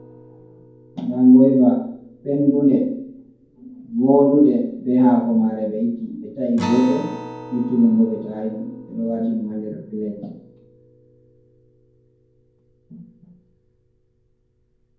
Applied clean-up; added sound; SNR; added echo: none; Acoustic guitar; 19 dB; reverberation time 0.9 s.